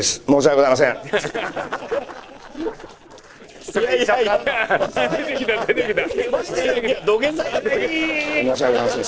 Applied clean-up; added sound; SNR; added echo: neural separator model SepFormer DNS4.